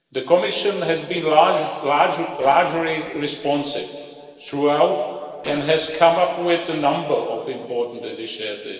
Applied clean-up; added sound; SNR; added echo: neural separator model SepFormer DNS4.